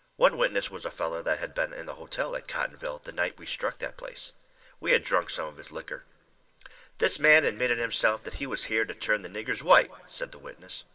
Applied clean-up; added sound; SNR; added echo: none; none; none; reverberation time 0.3 s.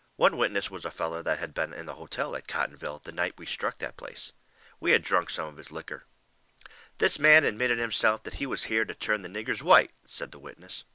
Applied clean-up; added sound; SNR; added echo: none; none; none; none.